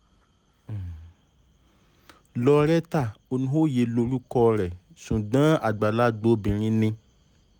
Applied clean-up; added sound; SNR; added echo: none; none; none; none.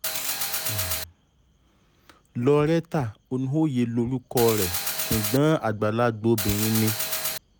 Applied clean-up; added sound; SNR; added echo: none; Mechanisms; 2 dB; none.